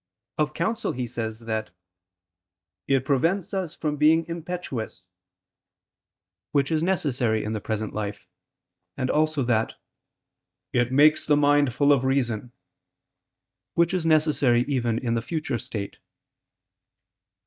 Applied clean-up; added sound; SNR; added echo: neural mask model DeepFilterNet 3.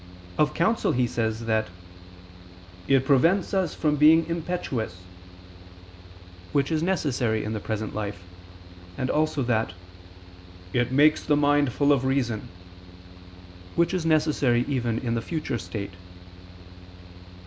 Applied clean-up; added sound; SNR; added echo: none; Mechanical fan; 16 dB; none.